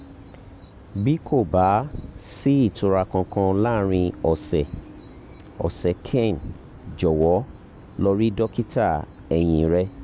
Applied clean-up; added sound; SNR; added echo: none; Bird vocalization, bird call, bird song; 19 dB; none.